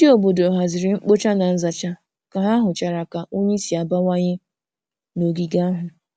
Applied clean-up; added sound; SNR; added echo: none; none; none; none.